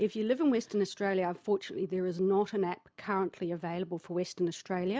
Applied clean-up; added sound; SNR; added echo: none; none; none; none.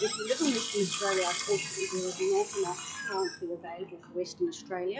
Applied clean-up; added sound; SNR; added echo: classical method log-MMSE.